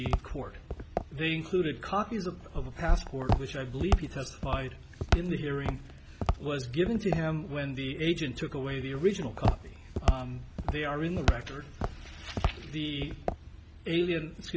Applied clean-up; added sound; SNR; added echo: none; Walk, footsteps; 1 dB; none.